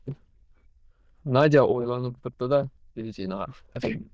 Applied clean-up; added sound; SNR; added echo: neural diffusion model UNIVERSE++.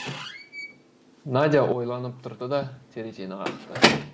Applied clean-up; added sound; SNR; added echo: none; Squeak / Slam / Wood; 2 dB; none.